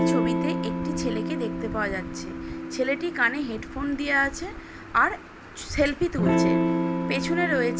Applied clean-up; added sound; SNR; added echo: none; Electric guitar / Strum; 0 dB; none.